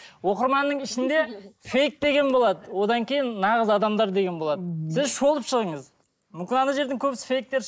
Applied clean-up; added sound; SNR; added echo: neural mask model Resemble Enhance denoiser.